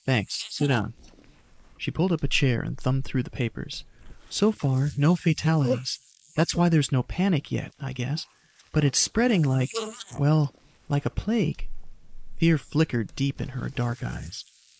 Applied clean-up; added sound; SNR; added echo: neural mask model Resemble Enhance denoiser.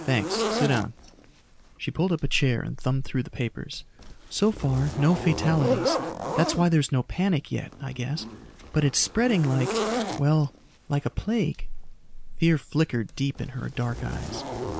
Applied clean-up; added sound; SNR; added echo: none; Zipper (clothing); 6 dB; none.